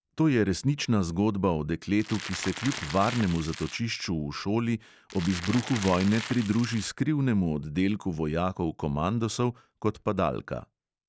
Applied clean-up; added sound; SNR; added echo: none; Crackle; 11 dB; none.